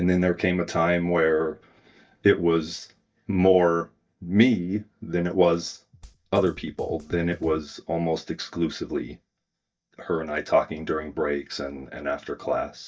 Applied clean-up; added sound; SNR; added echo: neural mask model DeepFilterNet 3.